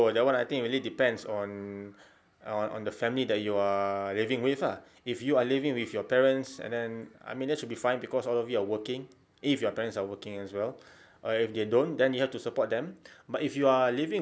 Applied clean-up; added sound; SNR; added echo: none; none; none; none.